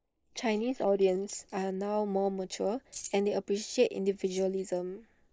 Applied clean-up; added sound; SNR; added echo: neural mask model Resemble Enhance denoiser.